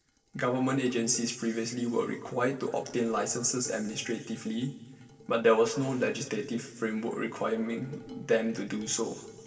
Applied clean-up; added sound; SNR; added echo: neural separator model SepFormer DNS4.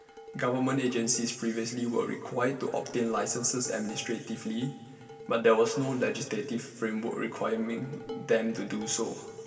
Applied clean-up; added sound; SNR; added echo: none; Dishes, pots, and pans; 17 dB; reverberation time 2.1 s.